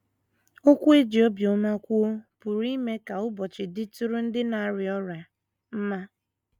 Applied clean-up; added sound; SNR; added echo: none; none; none; none.